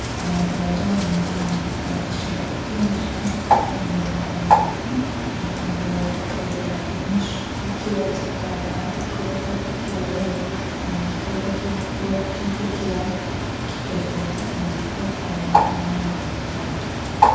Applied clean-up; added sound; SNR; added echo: none; Bird; -3 dB; reverberation time 1.2 s.